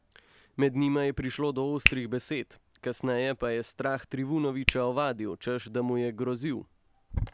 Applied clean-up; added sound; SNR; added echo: none; Hands; 6 dB; none.